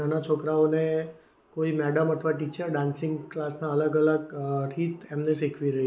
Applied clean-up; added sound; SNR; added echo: none; none; none; none.